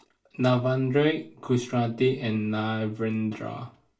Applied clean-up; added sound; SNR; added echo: none; none; none; reverberation time 0.3 s.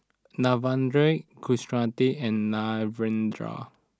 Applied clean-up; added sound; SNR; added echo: none; none; none; none.